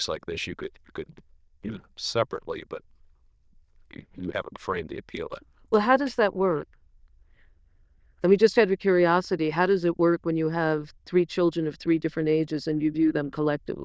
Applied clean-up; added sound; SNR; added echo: neural diffusion model UNIVERSE++.